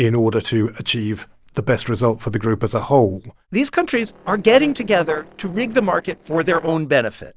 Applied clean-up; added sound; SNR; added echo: neural separator model SepFormer DNS4.